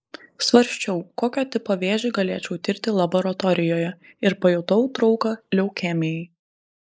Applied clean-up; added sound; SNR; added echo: neural mask model Resemble Enhance denoiser.